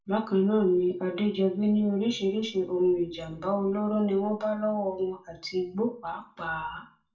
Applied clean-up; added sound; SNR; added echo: none; none; none; reverberation time 0.3 s.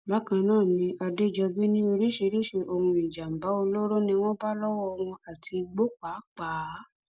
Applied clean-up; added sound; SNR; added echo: none; none; none; none.